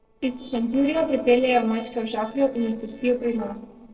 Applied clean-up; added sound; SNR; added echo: neural separator model SepFormer DNS4.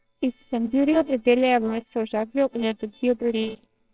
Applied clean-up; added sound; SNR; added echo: neural separator model SepFormer WHAMR!.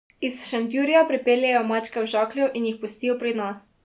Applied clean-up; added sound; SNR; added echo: none; none; none; none.